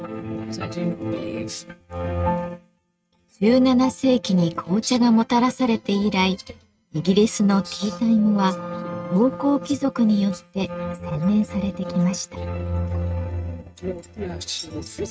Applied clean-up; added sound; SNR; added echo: neural mask model RNNoise.